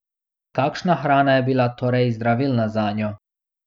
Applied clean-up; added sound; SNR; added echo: none; none; none; none.